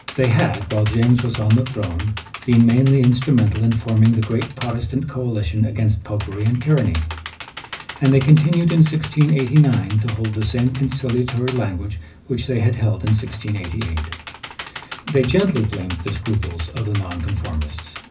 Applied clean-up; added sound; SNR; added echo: none; Computer keyboard; 17 dB; reverberation time 0.4 s.